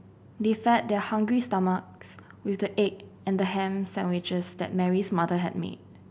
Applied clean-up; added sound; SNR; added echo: none; none; none; none.